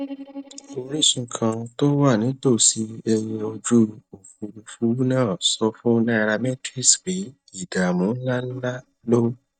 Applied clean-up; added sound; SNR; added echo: neural mask model DeepFilterNet 3.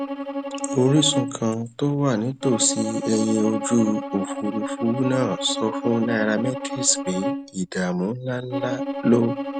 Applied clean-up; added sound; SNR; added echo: none; Bowed string instrument; 6 dB; none.